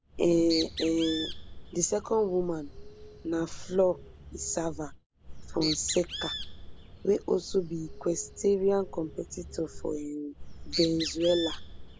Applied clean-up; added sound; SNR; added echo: none; Bird; 9 dB; none.